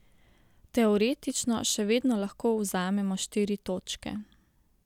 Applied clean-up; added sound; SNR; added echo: none; none; none; none.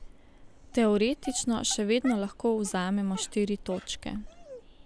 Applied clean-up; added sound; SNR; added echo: none; Dog + Train; 16 dB; none.